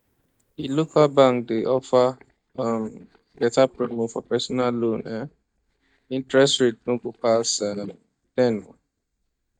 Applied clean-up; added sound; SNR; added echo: neural mask model DeepFilterNet 3.